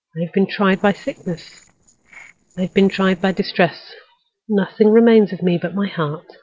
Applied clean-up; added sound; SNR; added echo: neural separator model SepFormer DNS4.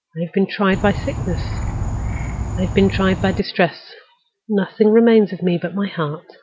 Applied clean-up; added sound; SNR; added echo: none; Insect; 4 dB; none.